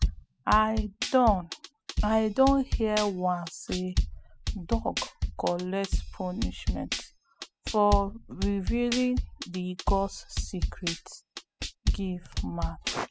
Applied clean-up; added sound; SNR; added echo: classical method spectral subtraction.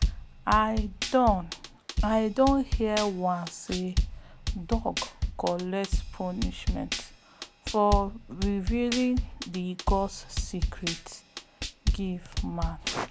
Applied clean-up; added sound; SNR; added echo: none; Drum kit; 2 dB; none.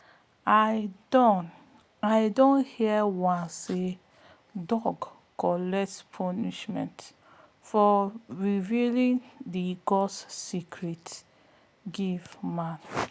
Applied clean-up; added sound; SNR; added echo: none; none; none; none.